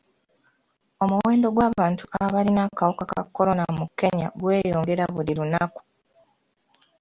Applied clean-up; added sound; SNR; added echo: none; none; none; none.